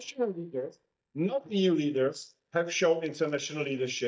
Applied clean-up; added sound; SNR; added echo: neural mask model DeepFilterNet 3.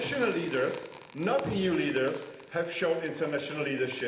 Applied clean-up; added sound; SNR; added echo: none; Crackle; 17 dB; reverberation time 0.8 s.